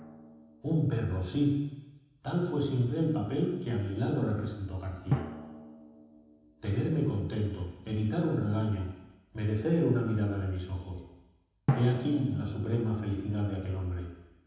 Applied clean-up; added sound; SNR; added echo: none; Drum; 11 dB; reverberation time 1.1 s.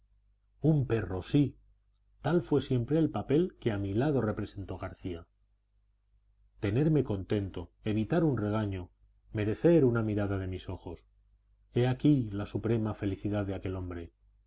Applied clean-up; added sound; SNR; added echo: none; none; none; none.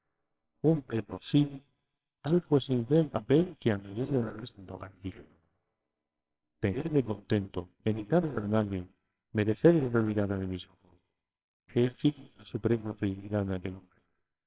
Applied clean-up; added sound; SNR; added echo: neural separator model SepFormer WHAMR!.